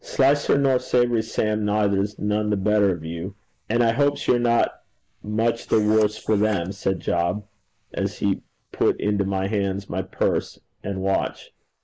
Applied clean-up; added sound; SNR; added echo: neural mask model Resemble Enhance denoiser.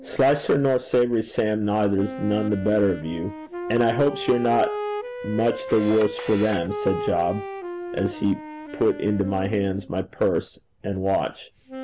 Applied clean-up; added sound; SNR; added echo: none; Wind instrument, woodwind instrument + Camera; 10 dB; none.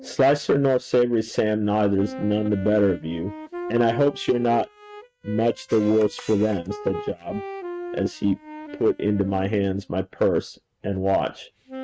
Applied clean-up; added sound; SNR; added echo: neural mask model RNNoise.